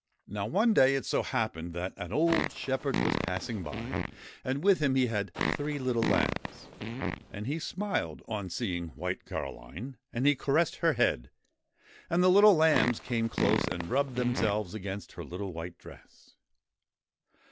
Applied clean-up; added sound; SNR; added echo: none; Fart; 3 dB; none.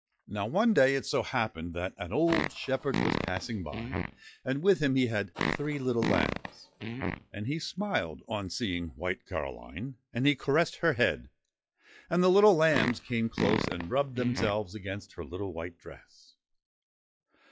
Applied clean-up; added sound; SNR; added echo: classical method log-MMSE.